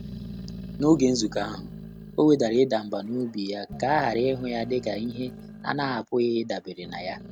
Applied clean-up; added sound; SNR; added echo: none; Growling; 15 dB; none.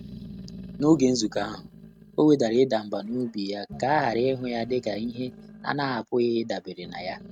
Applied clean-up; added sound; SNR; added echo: neural mask model RNNoise.